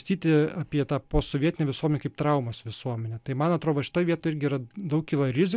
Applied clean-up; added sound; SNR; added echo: none; none; none; none.